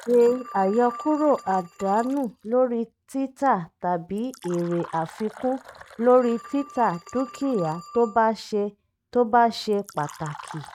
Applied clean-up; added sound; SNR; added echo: neural mask model RNNoise.